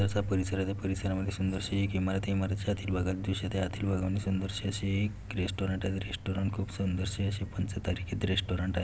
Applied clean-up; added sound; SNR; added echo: none; none; none; none.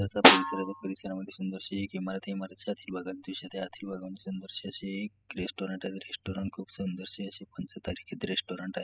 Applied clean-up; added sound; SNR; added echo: classical method spectral subtraction.